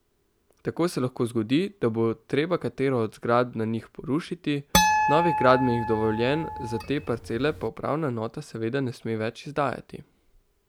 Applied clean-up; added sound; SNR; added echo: none; Harp; 0 dB; none.